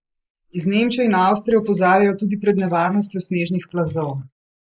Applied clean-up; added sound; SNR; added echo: neural mask model Resemble Enhance denoiser.